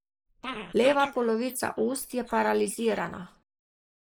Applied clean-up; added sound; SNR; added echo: neural mask model Resemble Enhance denoiser.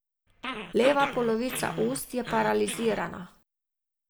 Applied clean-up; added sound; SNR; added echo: none; Growling; 9 dB; none.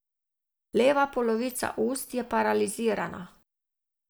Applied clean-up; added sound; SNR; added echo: none; none; none; none.